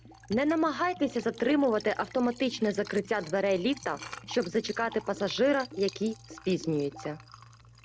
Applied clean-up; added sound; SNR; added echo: none; Liquid; 18 dB; none.